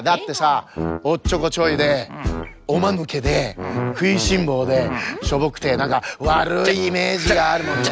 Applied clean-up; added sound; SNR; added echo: none; none; none; none.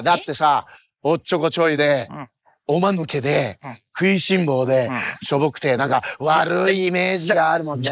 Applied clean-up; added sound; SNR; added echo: neural mask model Resemble Enhance denoiser.